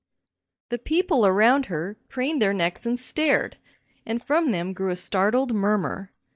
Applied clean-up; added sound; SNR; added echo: neural mask model DeepFilterNet 3.